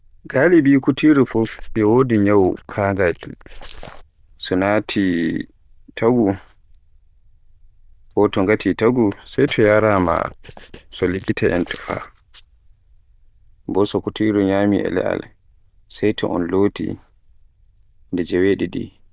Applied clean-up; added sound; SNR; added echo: neural diffusion model UNIVERSE++.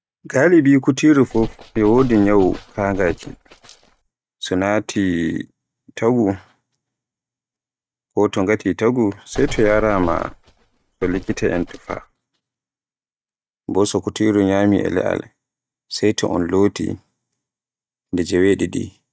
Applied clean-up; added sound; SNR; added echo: neural mask model RNNoise.